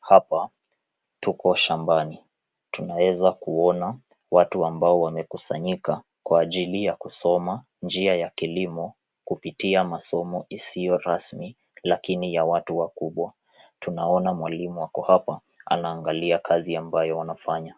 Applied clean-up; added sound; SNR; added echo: none; none; none; none.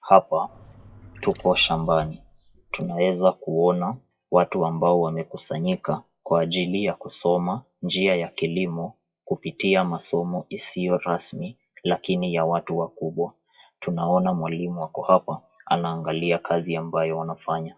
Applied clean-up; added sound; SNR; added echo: classical method WPE with log-MMSE.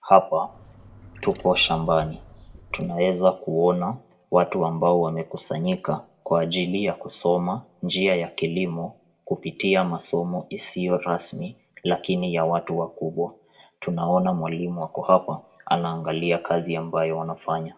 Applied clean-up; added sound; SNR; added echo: none; Trickle, dribble / Chirp, tweet; 19 dB; reverberation time 0.3 s.